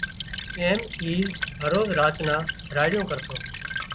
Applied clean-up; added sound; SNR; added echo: none; Stream / Trickle, dribble; 5 dB; none.